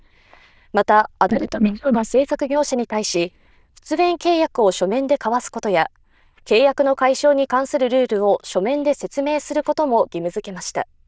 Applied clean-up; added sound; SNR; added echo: neural diffusion model UNIVERSE++.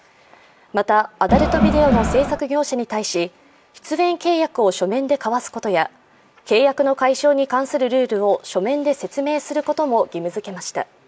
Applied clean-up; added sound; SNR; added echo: none; Crowd; -1 dB; none.